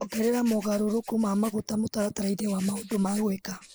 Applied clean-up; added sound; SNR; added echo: neural mask model Resemble Enhance denoiser.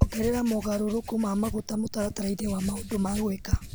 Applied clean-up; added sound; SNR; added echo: none; Writing; 5 dB; none.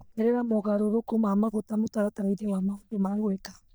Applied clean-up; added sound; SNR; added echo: neural mask model DeepFilterNet 3.